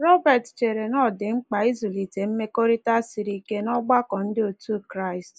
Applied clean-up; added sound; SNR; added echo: neural mask model Resemble Enhance denoiser.